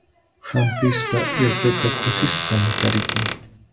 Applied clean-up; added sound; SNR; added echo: none; Squeak; 2 dB; reverberation time 0.6 s.